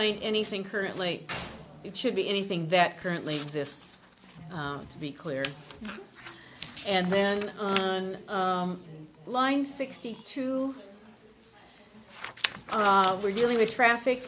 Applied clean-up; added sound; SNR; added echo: none; none; none; none.